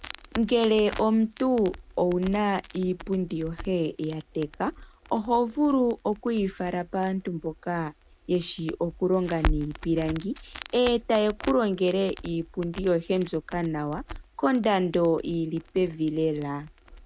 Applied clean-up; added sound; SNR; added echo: none; Crackle; 13 dB; none.